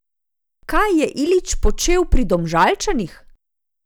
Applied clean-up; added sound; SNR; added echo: none; none; none; none.